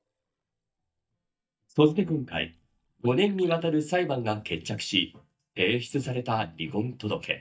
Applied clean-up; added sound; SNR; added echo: neural mask model DeepFilterNet 3.